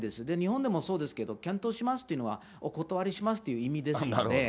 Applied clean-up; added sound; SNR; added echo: none; none; none; none.